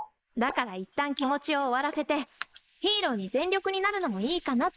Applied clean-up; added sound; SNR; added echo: neural mask model Resemble Enhance denoiser.